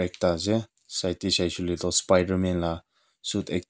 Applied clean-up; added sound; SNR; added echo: none; none; none; none.